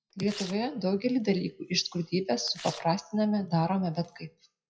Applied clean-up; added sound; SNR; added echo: classical method WPE with log-MMSE.